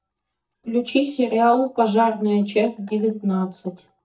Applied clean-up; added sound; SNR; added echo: neural mask model DeepFilterNet 3.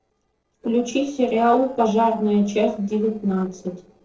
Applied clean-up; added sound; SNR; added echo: neural separator model SepFormer DNS4.